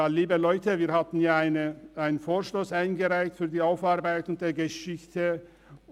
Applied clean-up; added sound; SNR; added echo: none; none; none; none.